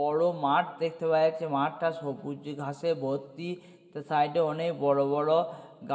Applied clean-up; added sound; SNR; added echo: none; none; none; reverberation time 1.3 s.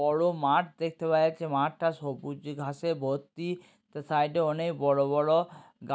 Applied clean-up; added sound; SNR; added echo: none; none; none; none.